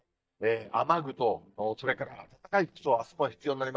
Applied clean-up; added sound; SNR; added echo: neural mask model DeepFilterNet 3.